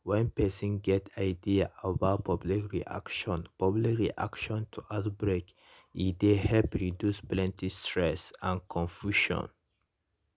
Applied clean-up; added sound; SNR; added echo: none; none; none; none.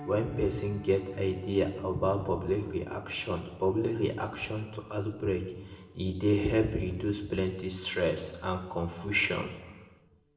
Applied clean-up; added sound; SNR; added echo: none; Piano; 20 dB; reverberation time 1.0 s.